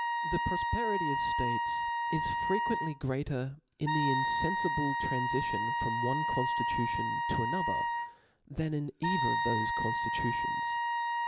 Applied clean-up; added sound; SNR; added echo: none; Wind instrument, woodwind instrument; -3 dB; none.